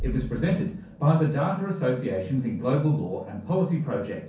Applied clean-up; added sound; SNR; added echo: none; Bass drum; 15 dB; reverberation time 0.6 s.